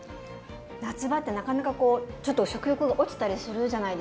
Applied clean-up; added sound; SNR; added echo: none; none; none; none.